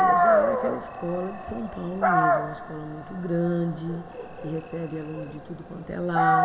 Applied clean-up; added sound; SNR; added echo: none; Dog; -4 dB; reverberation time 1.7 s.